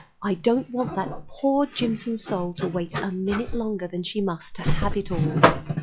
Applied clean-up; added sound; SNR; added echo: classical method log-MMSE.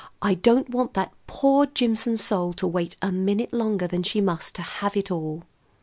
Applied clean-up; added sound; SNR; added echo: none; none; none; none.